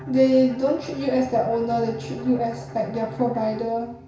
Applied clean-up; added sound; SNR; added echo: none; Bowed string instrument; 14 dB; reverberation time 0.6 s.